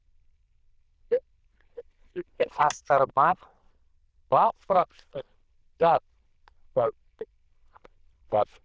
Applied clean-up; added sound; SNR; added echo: neural diffusion model UNIVERSE++.